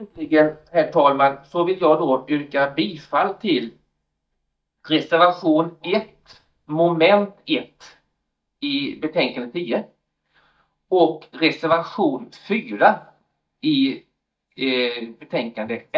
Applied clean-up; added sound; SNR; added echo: neural mask model DeepFilterNet 3.